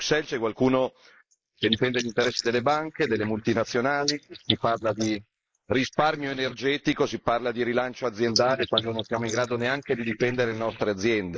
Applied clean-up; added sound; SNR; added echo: neural mask model Resemble Enhance denoiser.